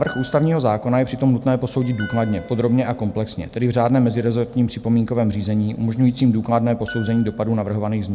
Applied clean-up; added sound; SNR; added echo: none; Wind instrument, woodwind instrument + Piano; 19 dB; none.